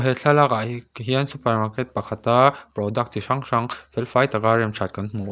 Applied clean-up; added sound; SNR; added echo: none; none; none; none.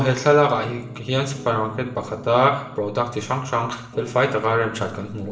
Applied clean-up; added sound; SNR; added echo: none; Piano; 19 dB; reverberation time 0.7 s.